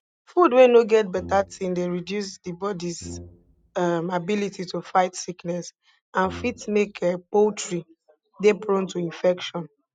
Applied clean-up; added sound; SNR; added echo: none; Brass instrument; 18 dB; none.